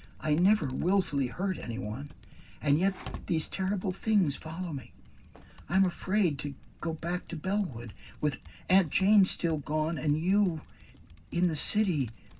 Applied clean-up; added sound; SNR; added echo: none; Typing; 18 dB; reverberation time 0.4 s.